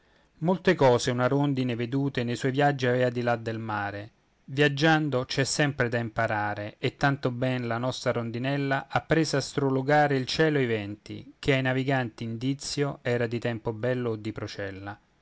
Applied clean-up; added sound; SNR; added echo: none; none; none; none.